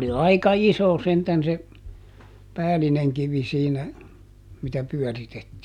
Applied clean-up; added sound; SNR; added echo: none; none; none; none.